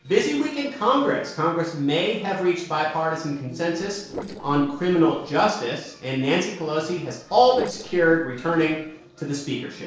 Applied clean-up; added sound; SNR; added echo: neural separator model SepFormer DNS4.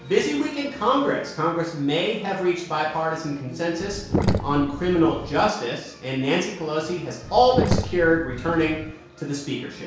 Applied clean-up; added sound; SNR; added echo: none; Sink (filling or washing); 3 dB; reverberation time 0.6 s.